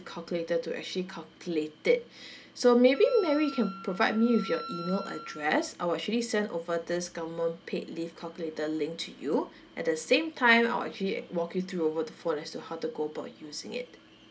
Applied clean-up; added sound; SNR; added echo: none; Wind instrument, woodwind instrument; 14 dB; none.